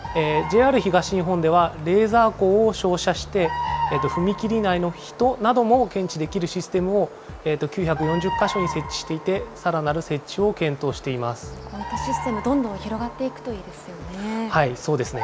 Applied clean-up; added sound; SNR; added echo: none; Bird vocalization, bird call, bird song; 11 dB; none.